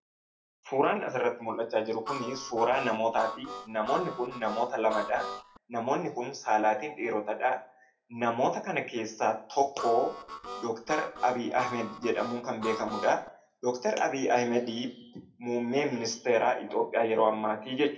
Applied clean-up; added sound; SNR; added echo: none; Harmonica; 10 dB; reverberation time 0.3 s.